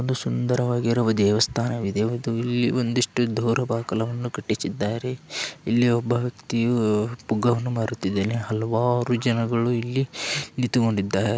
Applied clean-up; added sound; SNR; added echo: none; none; none; none.